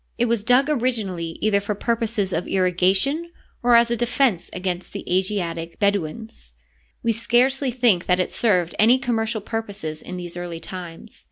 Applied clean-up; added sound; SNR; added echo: none; none; none; none.